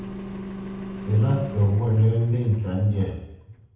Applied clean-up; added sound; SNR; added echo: none; Engine; 13 dB; reverberation time 0.8 s.